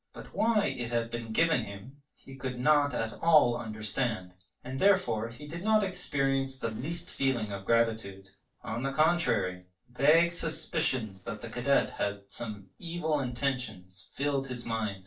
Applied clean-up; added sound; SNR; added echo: neural separator model SepFormer DNS4.